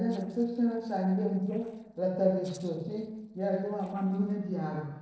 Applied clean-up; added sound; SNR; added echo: neural separator model SepFormer DNS4.